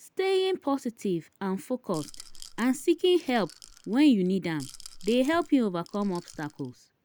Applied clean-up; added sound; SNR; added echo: none; Rattle / Rattle (instrument); 19 dB; none.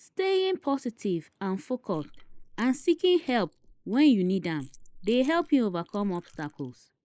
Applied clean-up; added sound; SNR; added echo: neural mask model Resemble Enhance denoiser.